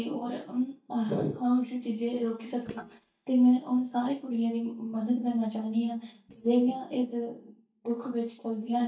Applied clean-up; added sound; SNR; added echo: neural mask model DeepFilterNet 3.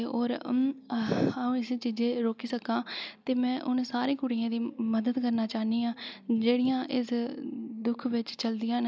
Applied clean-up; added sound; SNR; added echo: none; none; none; none.